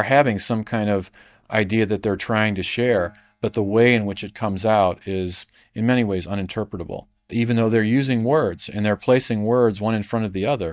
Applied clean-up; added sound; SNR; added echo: neural mask model DeepFilterNet 3.